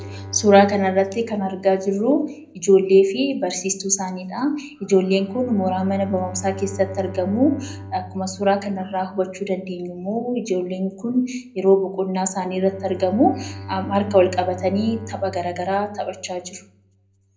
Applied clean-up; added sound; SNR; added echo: none; Bowed string instrument; 17 dB; reverberation time 0.5 s.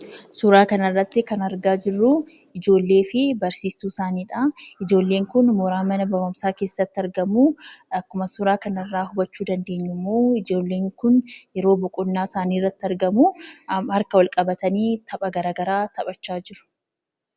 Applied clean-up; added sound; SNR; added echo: none; none; none; none.